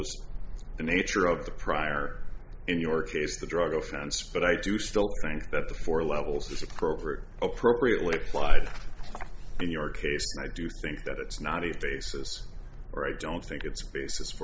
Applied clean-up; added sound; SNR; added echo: none; none; none; none.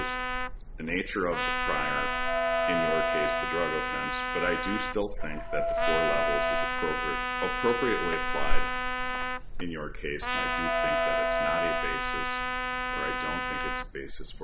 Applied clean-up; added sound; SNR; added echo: none; Trumpet + Wind instrument, woodwind instrument; -1 dB; none.